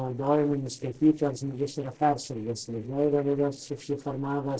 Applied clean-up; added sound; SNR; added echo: neural separator model SepFormer DNS4.